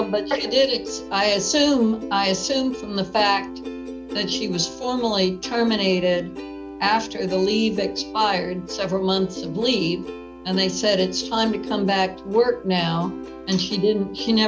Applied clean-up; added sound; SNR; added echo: none; Plucked string instrument; 11 dB; none.